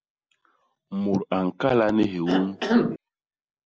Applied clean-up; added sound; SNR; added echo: none; Cough; -1 dB; none.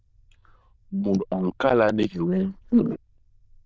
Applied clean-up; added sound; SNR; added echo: neural diffusion model UNIVERSE++.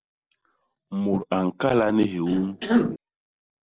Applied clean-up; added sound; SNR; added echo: neural separator model SepFormer DNS4.